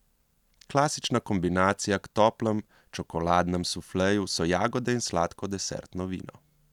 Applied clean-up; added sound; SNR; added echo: none; none; none; none.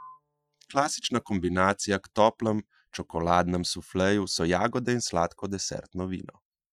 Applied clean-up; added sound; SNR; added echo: classical method Wiener filter.